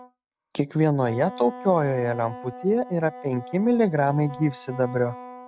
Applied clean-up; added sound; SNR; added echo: neural mask model RNNoise.